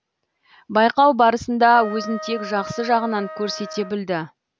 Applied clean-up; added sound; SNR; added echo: none; Trumpet; 14 dB; none.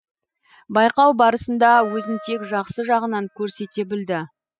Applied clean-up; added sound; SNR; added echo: classical method spectral subtraction.